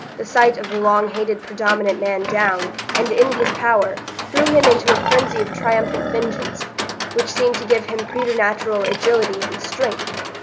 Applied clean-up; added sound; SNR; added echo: none; Livestock, farm animals, working animals; 6 dB; none.